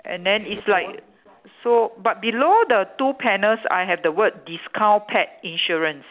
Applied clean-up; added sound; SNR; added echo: none; none; none; none.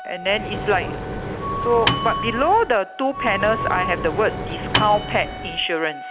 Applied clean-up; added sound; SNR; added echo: none; Microwave oven + Wind instrument, woodwind instrument; 4 dB; none.